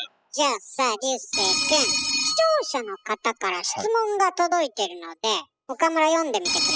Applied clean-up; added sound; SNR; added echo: classical method spectral subtraction.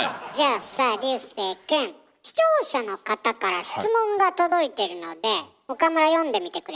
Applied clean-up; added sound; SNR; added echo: none; none; none; none.